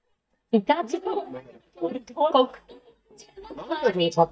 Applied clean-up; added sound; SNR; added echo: neural mask model DeepFilterNet 3.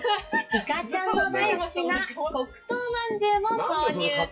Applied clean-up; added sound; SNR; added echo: classical method WPE with log-MMSE.